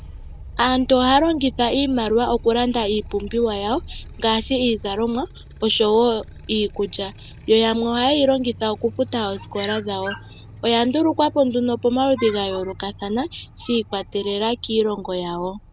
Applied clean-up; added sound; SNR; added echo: none; Motorcycle; 17 dB; none.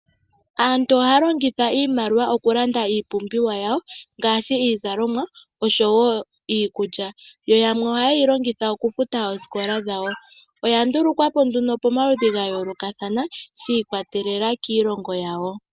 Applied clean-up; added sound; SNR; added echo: none; none; none; none.